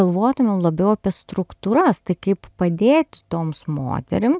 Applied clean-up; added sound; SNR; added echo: none; none; none; none.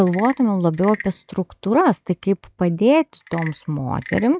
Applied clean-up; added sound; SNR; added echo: classical method log-MMSE.